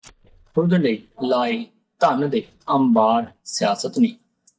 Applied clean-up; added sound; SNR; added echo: neural mask model DeepFilterNet 3.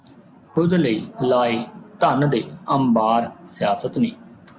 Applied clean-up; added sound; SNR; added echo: none; none; none; none.